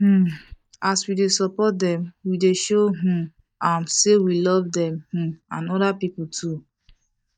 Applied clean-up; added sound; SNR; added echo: neural mask model DeepFilterNet 3.